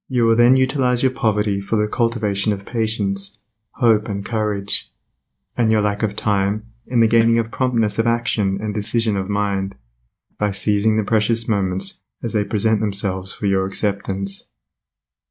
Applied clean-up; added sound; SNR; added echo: neural mask model DeepFilterNet 3.